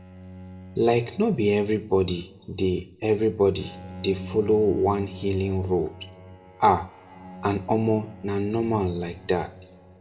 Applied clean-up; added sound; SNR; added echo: none; Bowed string instrument; 17 dB; reverberation time 0.9 s.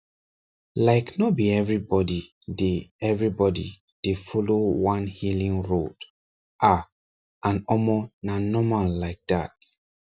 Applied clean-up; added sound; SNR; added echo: none; none; none; none.